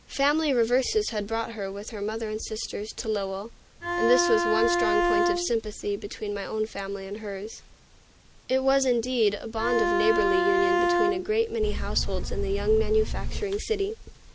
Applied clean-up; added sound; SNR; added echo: none; Buzz + Bowed string instrument; -2 dB; none.